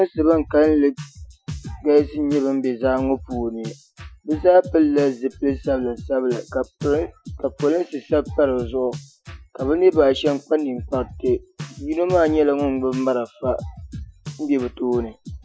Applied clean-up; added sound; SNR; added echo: classical method Wiener filter.